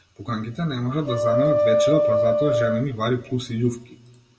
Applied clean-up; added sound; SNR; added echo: none; Wind instrument, woodwind instrument; -3 dB; reverberation time 1.1 s.